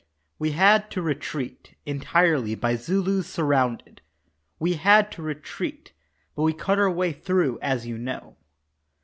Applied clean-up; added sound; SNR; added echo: none; none; none; none.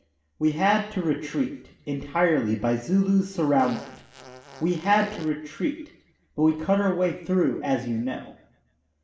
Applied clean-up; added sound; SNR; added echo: none; Fart; 16 dB; reverberation time 0.7 s.